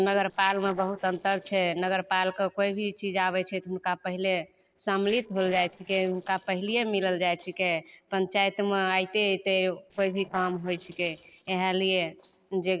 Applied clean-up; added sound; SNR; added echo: neural separator model SepFormer DNS4.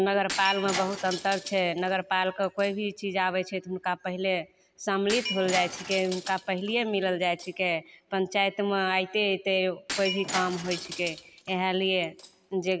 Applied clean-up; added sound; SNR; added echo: none; Shatter; 11 dB; none.